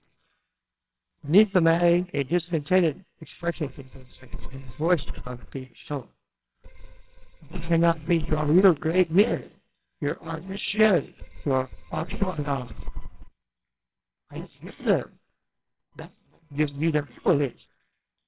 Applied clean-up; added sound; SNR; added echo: neural separator model SepFormer WHAMR!.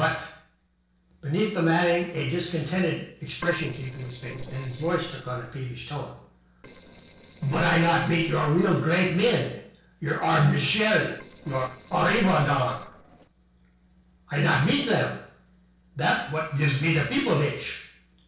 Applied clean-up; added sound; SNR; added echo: neural separator model SepFormer DNS4.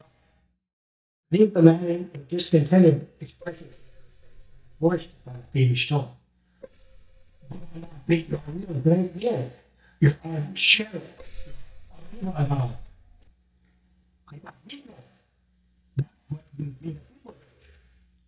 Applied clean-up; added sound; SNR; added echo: neural mask model DeepFilterNet 3.